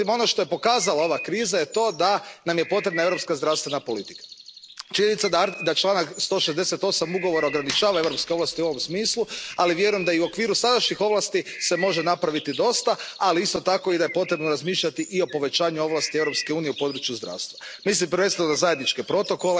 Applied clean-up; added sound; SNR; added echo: none; Coin (dropping) + Bird; 15 dB; none.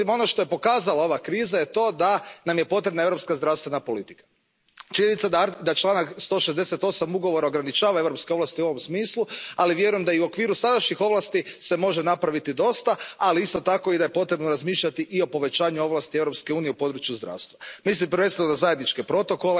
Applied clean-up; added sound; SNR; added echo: none; none; none; none.